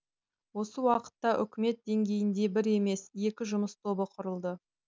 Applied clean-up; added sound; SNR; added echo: none; none; none; none.